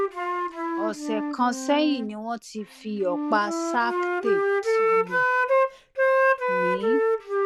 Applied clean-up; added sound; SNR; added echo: none; Wind instrument, woodwind instrument; -5 dB; none.